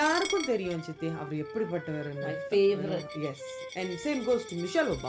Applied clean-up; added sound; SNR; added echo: none; Coin (dropping) + Wind instrument, woodwind instrument; 11 dB; none.